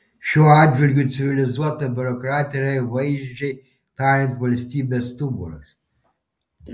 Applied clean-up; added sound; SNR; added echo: none; none; none; none.